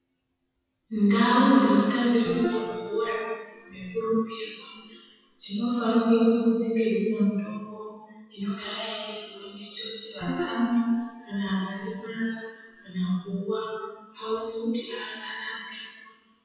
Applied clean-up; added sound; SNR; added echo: classical method WPE with log-MMSE.